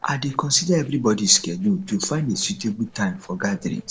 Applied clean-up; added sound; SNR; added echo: neural separator model SepFormer DNS4.